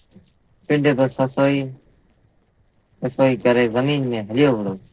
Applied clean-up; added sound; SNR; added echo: neural separator model SepFormer DNS4.